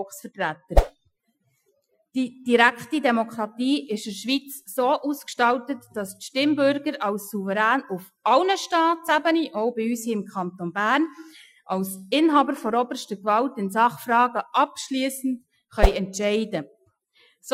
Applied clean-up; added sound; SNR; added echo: classical method Wiener filter.